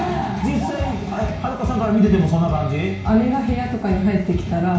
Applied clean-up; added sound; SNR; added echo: none; none; none; reverberation time 0.6 s.